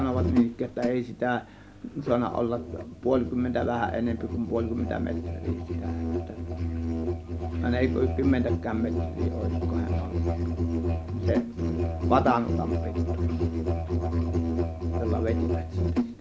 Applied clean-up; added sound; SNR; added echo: none; Musical instrument; -1 dB; none.